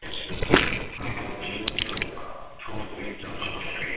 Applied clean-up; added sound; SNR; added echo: neural separator model SepFormer WHAMR!.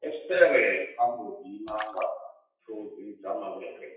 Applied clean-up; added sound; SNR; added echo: classical method WPE with log-MMSE.